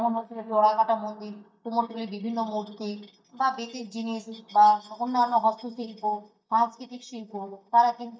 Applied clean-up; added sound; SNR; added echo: neural mask model DeepFilterNet 3.